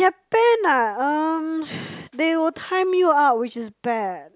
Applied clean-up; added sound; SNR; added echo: none; none; none; none.